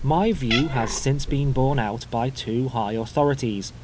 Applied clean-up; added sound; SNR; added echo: none; Cat; 8 dB; none.